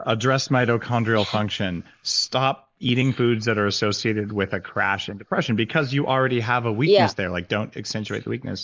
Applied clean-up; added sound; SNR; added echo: neural mask model Resemble Enhance denoiser.